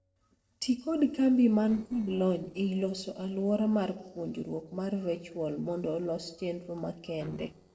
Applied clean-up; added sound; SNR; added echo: neural separator model SepFormer DNS4.